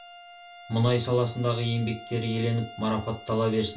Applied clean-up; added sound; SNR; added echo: none; Bowed string instrument; 18 dB; reverberation time 0.2 s.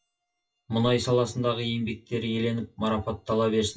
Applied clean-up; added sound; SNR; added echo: classical method WPE with log-MMSE.